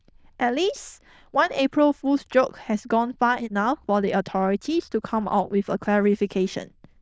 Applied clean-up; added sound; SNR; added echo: neural diffusion model UNIVERSE++.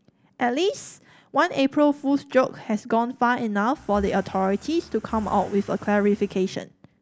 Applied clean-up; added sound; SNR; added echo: none; Accelerating, revving, vroom / Car; 19 dB; none.